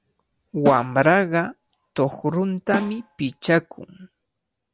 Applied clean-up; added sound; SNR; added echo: none; Snare drum; 12 dB; none.